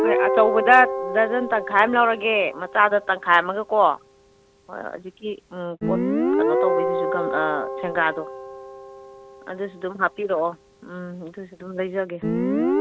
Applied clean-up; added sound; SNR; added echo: none; Guitar; 3 dB; none.